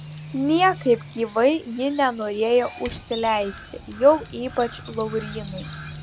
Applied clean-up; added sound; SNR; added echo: none; Fire + Crow; 15 dB; none.